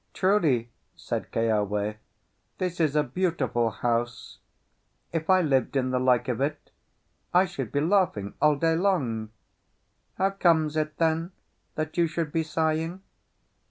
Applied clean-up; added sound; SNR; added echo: none; none; none; none.